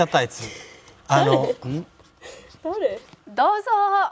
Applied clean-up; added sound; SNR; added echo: none; none; none; none.